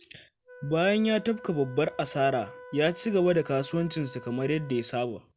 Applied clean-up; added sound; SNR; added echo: none; Wind instrument, woodwind instrument; 19 dB; none.